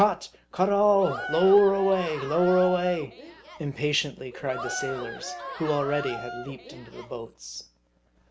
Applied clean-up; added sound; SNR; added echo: none; Cheering; 11 dB; none.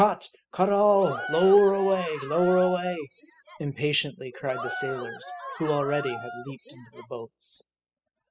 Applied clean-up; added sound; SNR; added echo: classical method spectral subtraction.